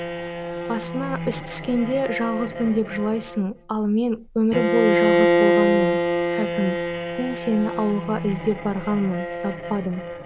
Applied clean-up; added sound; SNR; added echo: none; Bowed string instrument; 0 dB; none.